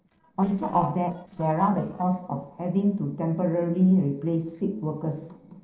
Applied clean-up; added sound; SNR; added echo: neural separator model SepFormer DNS4.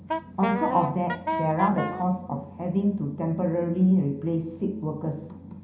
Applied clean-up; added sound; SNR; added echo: none; Wind instrument, woodwind instrument; 4 dB; reverberation time 0.5 s.